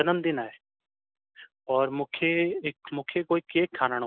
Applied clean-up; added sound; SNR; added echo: none; none; none; none.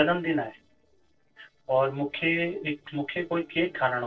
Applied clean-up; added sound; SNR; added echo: neural separator model SepFormer DNS4.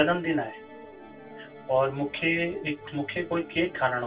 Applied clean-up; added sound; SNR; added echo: none; Musical instrument; 17 dB; reverberation time 0.1 s.